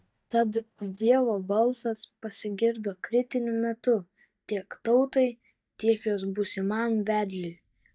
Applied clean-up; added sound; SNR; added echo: neural mask model DeepFilterNet 3.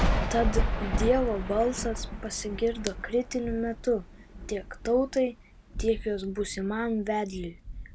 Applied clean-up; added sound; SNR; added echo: none; Thunder; 3 dB; none.